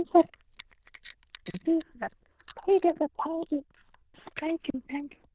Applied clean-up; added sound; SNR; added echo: neural diffusion model UNIVERSE++.